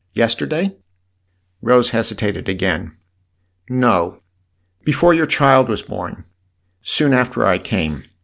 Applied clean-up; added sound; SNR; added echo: none; none; none; none.